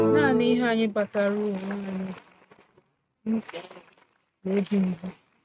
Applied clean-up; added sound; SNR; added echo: neural mask model RNNoise.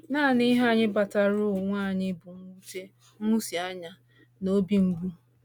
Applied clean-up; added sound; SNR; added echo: none; none; none; none.